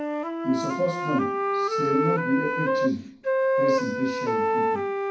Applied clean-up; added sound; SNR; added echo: none; Wind instrument, woodwind instrument; -3 dB; reverberation time 0.6 s.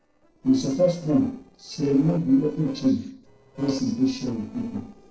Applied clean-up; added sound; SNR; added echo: neural separator model SepFormer DNS4.